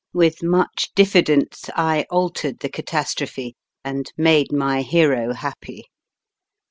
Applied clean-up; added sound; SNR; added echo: none; none; none; none.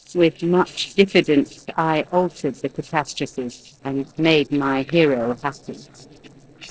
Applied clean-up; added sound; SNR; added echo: neural separator model SepFormer DNS4.